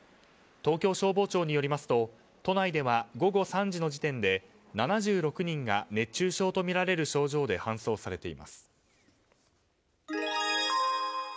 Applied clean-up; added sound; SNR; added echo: none; none; none; none.